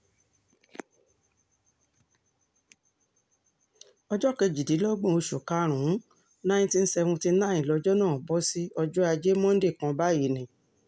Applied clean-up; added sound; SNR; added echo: none; none; none; none.